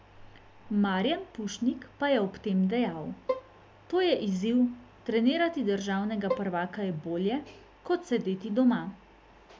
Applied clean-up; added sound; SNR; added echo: none; Bowed string instrument; 11 dB; none.